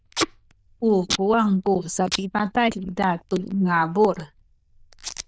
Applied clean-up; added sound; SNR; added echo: neural diffusion model UNIVERSE++.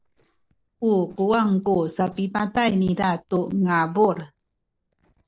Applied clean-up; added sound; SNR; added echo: neural separator model SepFormer DNS4.